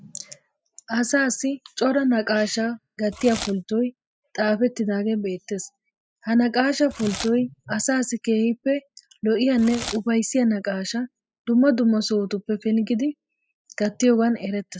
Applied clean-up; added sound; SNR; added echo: classical method spectral subtraction.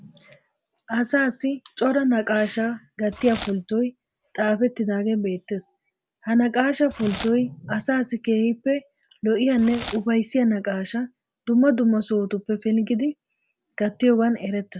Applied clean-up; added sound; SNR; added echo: none; Packing tape, duct tape / Tearing; 17 dB; none.